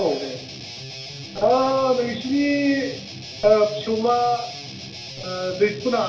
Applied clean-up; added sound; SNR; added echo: none; Guitar; 13 dB; reverberation time 0.3 s.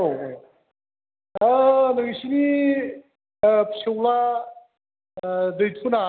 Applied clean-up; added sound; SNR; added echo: none; none; none; none.